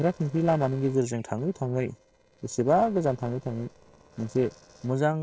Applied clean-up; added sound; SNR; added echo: neural separator model SepFormer DNS4.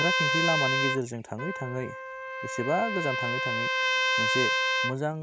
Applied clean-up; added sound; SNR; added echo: none; Trumpet; -4 dB; none.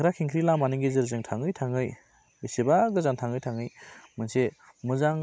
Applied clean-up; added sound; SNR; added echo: none; none; none; none.